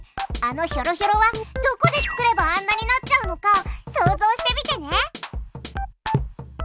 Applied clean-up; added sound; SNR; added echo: none; Hi-hat; 10 dB; none.